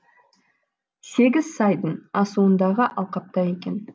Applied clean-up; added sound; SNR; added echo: none; none; none; none.